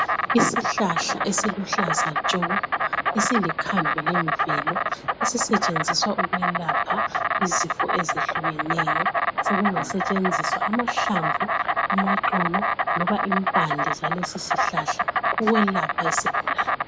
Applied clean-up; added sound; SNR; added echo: none; Insect; -4 dB; none.